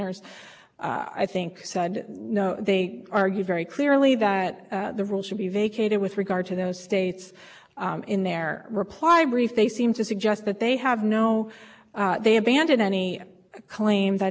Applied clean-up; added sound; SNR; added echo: none; none; none; none.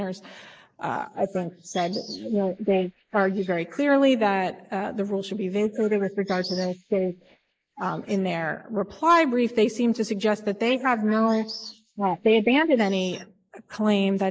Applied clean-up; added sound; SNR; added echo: neural mask model Resemble Enhance denoiser.